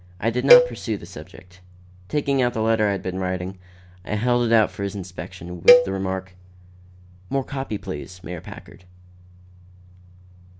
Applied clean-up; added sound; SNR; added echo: none; Cowbell; -4 dB; none.